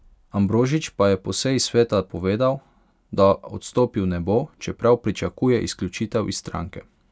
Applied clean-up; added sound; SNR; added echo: none; none; none; none.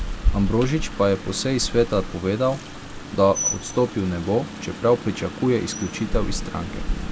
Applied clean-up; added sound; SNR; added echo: none; Rain; 5 dB; none.